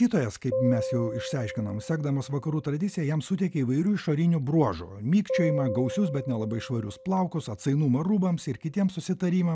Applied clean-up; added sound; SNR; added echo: none; Piano; 9 dB; none.